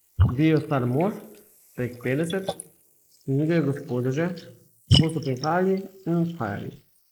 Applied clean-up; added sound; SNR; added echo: neural mask model Resemble Enhance denoiser.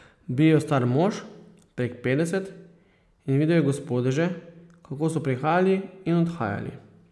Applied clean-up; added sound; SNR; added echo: none; none; none; none.